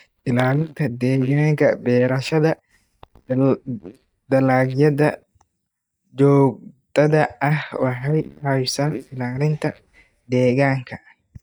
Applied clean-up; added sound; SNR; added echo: neural mask model DeepFilterNet 3.